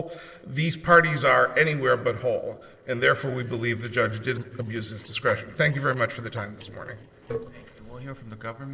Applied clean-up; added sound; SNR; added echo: neural separator model SepFormer DNS4.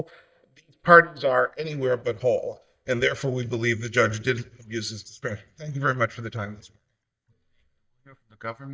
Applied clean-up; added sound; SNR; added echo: neural mask model DeepFilterNet 3.